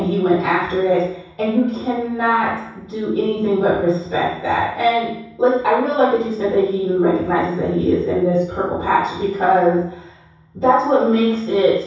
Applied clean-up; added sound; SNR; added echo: none; none; none; reverberation time 0.7 s.